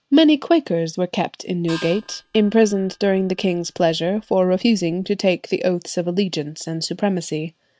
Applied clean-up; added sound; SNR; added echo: neural mask model RNNoise.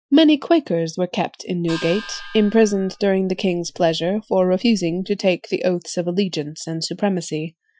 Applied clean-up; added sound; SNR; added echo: classical method Wiener filter.